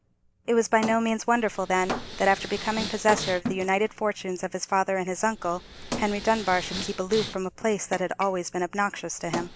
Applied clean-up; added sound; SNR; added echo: none; Respiratory sounds + Wood; 10 dB; none.